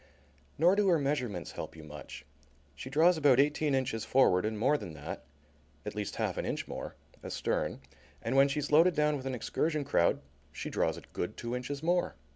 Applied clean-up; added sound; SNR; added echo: none; none; none; none.